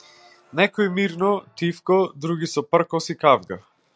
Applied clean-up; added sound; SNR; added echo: none; none; none; none.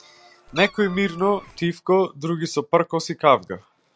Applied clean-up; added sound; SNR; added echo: none; Meow; 16 dB; none.